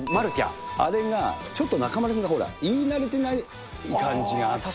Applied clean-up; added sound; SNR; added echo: none; Dishes, pots, and pans / Chink, clink; 14 dB; none.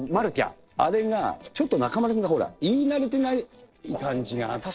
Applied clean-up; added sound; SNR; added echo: neural separator model SepFormer DNS4.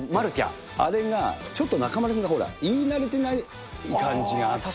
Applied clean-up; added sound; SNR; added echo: none; none; none; none.